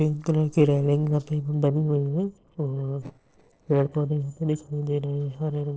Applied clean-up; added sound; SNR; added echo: neural separator model SepFormer DNS4.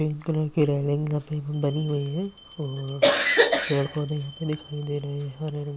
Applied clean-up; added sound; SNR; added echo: none; Bell; 18 dB; none.